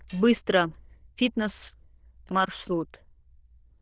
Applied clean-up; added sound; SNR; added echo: neural diffusion model UNIVERSE++.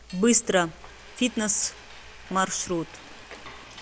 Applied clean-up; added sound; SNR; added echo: none; Frying (food); 17 dB; none.